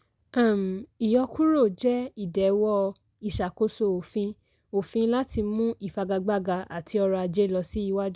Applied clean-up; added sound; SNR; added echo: none; none; none; none.